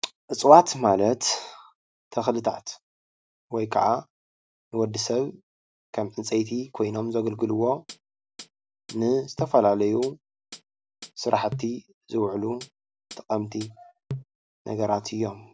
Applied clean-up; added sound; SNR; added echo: none; Hi-hat; 16 dB; none.